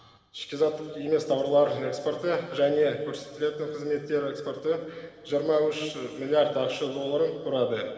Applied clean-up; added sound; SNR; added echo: none; none; none; reverberation time 2.2 s.